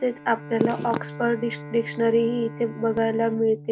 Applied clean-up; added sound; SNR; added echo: none; Bowed string instrument; 14 dB; none.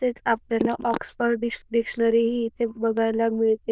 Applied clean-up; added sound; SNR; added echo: neural diffusion model UNIVERSE++.